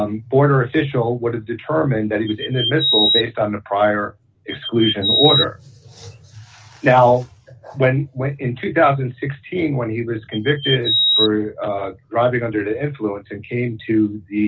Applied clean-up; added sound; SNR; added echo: none; Bird vocalization, bird call, bird song; -1 dB; none.